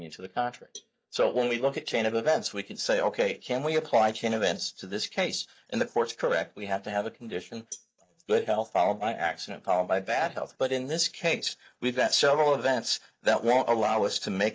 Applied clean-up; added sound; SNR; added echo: neural mask model DeepFilterNet 3.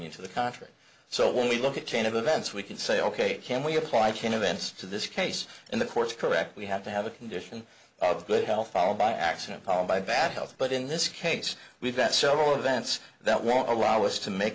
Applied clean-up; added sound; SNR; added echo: none; none; none; none.